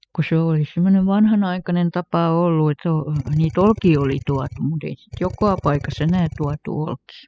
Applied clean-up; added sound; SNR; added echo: classical method spectral subtraction.